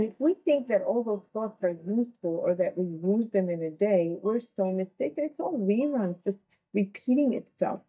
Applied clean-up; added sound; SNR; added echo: neural mask model DeepFilterNet 3.